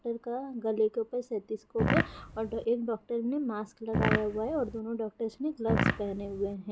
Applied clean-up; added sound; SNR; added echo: none; Fart; -2 dB; none.